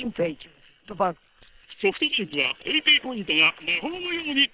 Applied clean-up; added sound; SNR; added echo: neural separator model SepFormer WHAM!.